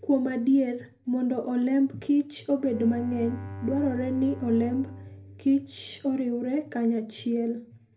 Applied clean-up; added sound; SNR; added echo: none; Bowed string instrument; 17 dB; reverberation time 0.3 s.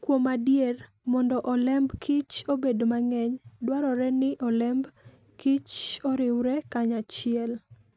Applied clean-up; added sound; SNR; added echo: none; none; none; none.